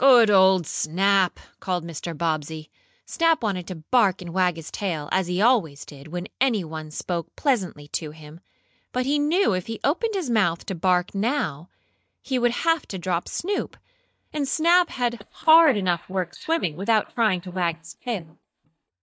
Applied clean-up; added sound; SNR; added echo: neural mask model DeepFilterNet 3.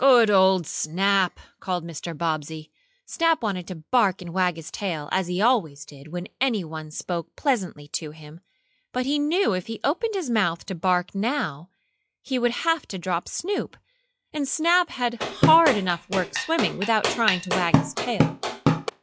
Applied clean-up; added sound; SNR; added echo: classical method log-MMSE.